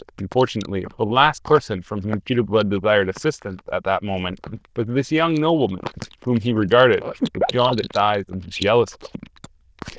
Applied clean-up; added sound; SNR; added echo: neural diffusion model UNIVERSE++.